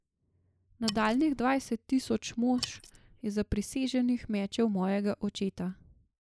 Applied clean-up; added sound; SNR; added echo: neural mask model Resemble Enhance denoiser.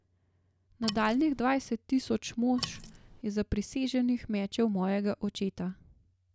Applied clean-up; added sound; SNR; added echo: none; Wood; 11 dB; none.